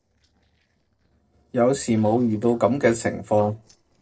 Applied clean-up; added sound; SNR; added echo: neural separator model SepFormer DNS4.